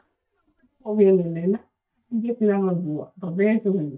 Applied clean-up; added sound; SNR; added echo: neural mask model DeepFilterNet 3.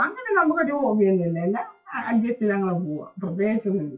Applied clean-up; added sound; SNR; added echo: classical method WPE with log-MMSE.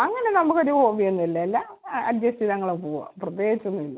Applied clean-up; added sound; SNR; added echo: none; none; none; none.